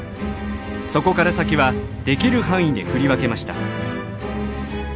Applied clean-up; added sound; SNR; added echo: none; Motorcycle; 13 dB; none.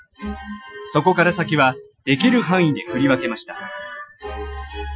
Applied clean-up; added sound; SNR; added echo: classical method Wiener filter.